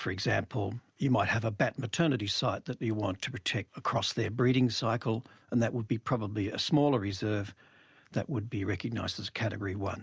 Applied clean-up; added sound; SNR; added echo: none; none; none; none.